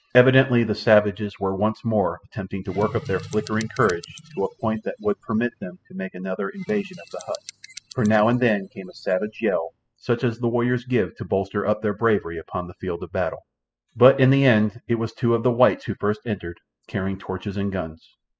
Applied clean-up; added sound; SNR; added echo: classical method spectral subtraction.